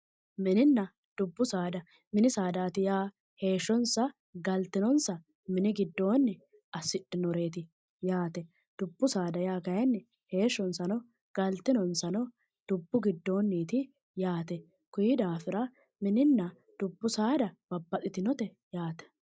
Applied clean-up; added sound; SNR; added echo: neural mask model DeepFilterNet 3.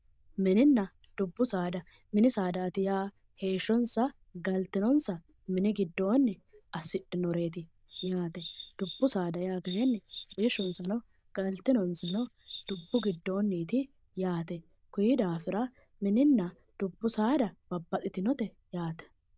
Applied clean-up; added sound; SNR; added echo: neural diffusion model UNIVERSE++.